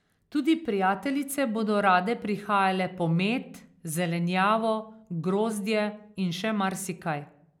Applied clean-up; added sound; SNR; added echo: none; none; none; none.